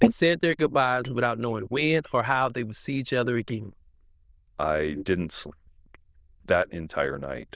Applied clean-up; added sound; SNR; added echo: neural diffusion model UNIVERSE++.